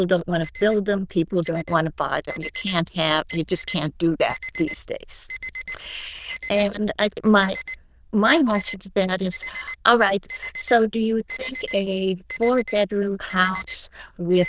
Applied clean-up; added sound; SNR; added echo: neural diffusion model UNIVERSE++.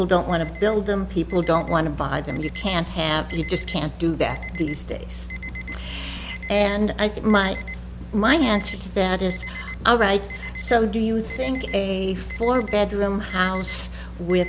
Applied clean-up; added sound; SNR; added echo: none; Alarm; 16 dB; none.